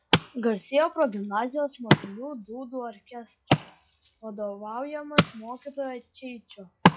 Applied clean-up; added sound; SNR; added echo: classical method log-MMSE.